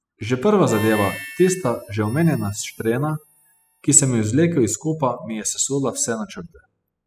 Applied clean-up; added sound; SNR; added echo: classical method spectral subtraction.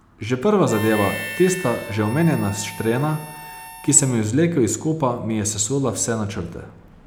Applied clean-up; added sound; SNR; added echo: none; Harmonica; 13 dB; none.